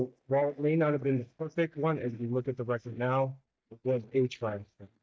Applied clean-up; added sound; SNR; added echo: neural mask model DeepFilterNet 3.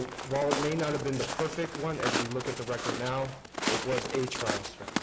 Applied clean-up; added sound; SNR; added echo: none; Walk, footsteps; 2 dB; none.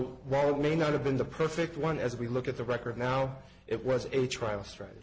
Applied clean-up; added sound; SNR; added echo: none; none; none; none.